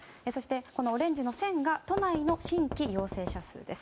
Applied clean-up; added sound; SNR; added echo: none; Knock; 8 dB; none.